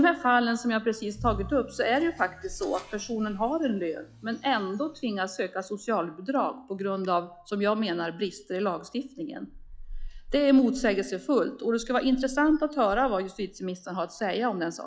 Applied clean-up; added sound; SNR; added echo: classical method log-MMSE.